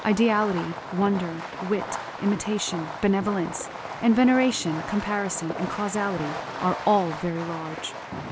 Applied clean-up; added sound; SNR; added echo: none; Fireworks; 9 dB; none.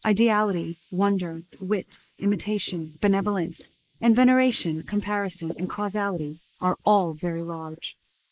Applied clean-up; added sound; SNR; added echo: neural mask model Resemble Enhance denoiser.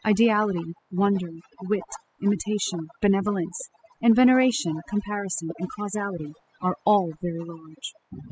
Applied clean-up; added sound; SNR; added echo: classical method spectral subtraction.